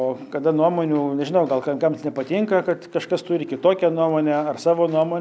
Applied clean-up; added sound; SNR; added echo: none; none; none; none.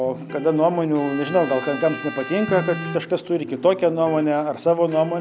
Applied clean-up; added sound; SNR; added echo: none; Bowed string instrument + Electric guitar; 13 dB; none.